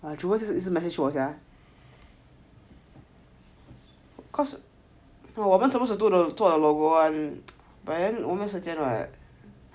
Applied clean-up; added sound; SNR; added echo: none; none; none; none.